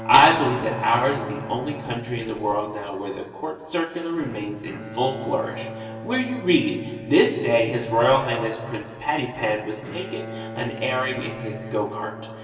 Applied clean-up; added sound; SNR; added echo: none; Bowed string instrument; 14 dB; reverberation time 2.8 s.